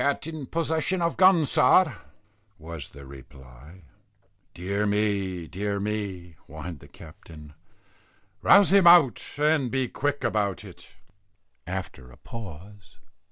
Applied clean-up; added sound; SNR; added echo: none; none; none; none.